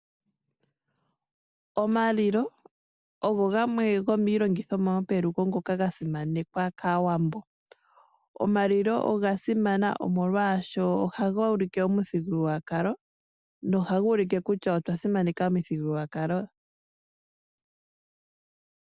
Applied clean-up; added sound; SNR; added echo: none; none; none; none.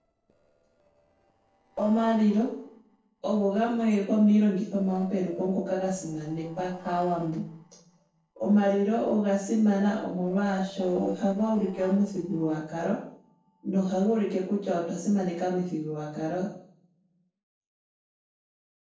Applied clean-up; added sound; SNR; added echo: neural separator model SepFormer DNS4.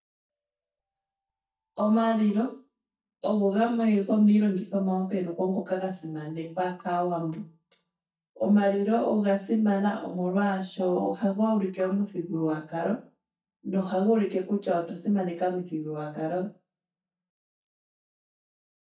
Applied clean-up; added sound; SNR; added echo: neural mask model DeepFilterNet 3.